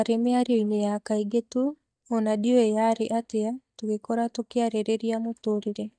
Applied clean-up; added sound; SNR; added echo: neural mask model DeepFilterNet 3.